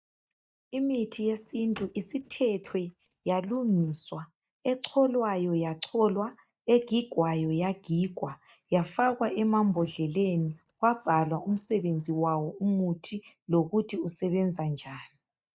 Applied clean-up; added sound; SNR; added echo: neural mask model DeepFilterNet 3.